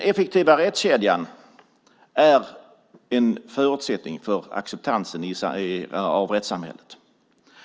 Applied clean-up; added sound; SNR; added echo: none; none; none; none.